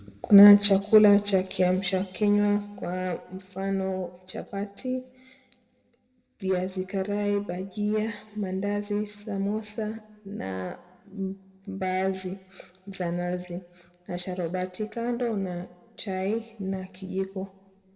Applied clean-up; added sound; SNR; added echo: none; none; none; reverberation time 1.5 s.